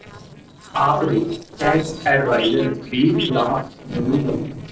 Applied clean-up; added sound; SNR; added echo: neural separator model SepFormer DNS4.